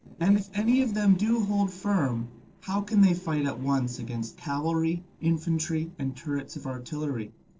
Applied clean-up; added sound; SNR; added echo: neural separator model SepFormer DNS4.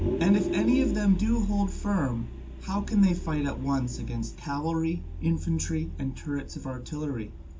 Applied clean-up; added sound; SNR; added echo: none; Vehicle; 5 dB; reverberation time 0.2 s.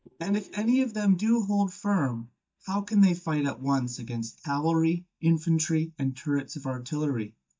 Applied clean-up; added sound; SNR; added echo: neural mask model DeepFilterNet 3.